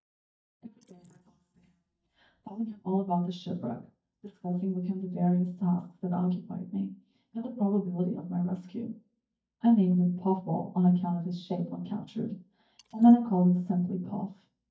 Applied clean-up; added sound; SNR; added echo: neural mask model DeepFilterNet 3.